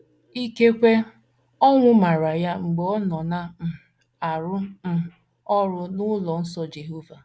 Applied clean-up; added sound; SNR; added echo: none; none; none; none.